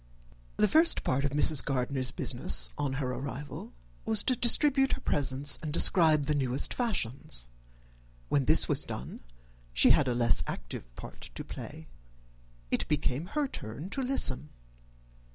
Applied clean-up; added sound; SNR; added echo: none; none; none; none.